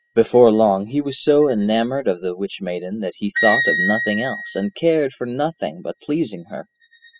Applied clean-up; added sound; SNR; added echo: classical method spectral subtraction.